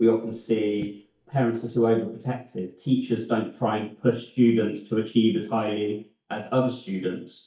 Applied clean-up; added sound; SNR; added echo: neural mask model DeepFilterNet 3.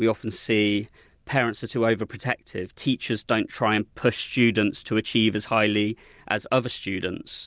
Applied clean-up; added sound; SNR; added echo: none; none; none; none.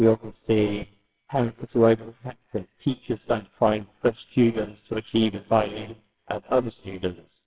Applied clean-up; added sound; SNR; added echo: neural separator model SepFormer WHAMR!.